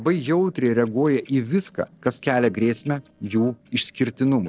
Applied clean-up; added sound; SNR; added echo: neural separator model SepFormer DNS4.